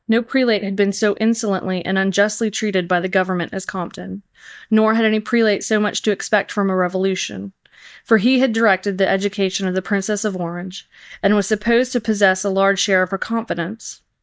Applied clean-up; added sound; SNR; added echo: neural mask model DeepFilterNet 3.